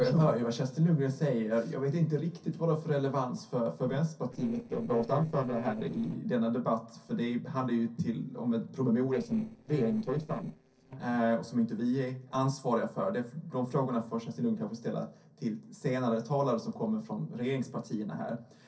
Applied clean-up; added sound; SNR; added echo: neural separator model SepFormer DNS4.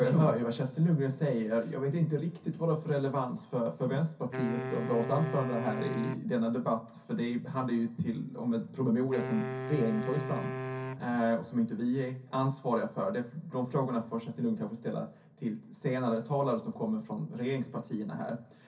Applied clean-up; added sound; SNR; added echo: none; Wind instrument, woodwind instrument; 7 dB; reverberation time 0.3 s.